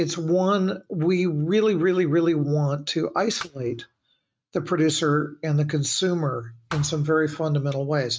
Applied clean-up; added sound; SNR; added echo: neural mask model RNNoise.